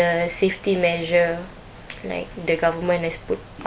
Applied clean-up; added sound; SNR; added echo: none; none; none; none.